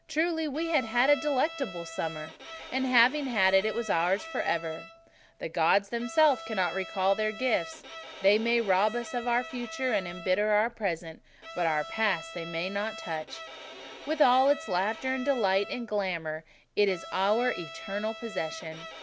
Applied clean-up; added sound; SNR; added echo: none; Bowed string instrument; 14 dB; none.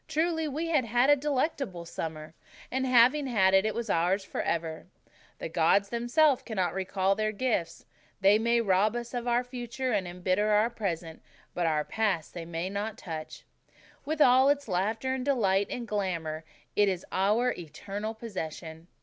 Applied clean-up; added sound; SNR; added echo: none; none; none; none.